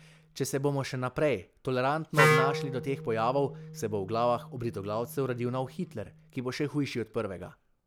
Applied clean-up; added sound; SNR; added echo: none; Wind instrument, woodwind instrument; 4 dB; none.